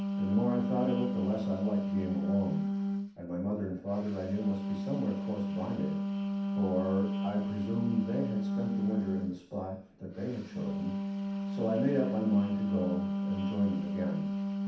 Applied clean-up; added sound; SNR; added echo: none; Wind instrument, woodwind instrument; -1 dB; reverberation time 0.7 s.